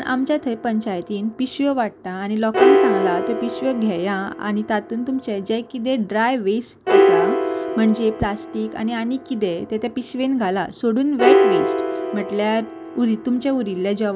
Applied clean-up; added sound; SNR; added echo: none; Piano; 1 dB; none.